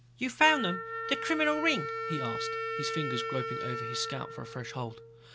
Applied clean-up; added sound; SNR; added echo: none; Wind instrument, woodwind instrument; 4 dB; none.